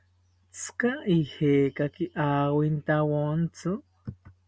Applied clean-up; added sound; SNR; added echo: none; none; none; none.